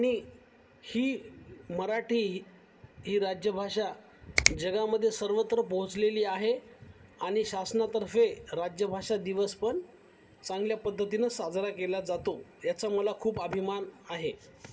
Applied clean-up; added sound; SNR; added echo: none; Finger snapping; 1 dB; reverberation time 0.3 s.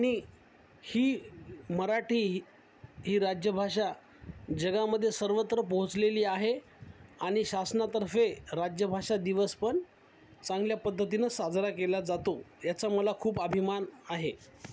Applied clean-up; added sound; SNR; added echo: none; none; none; none.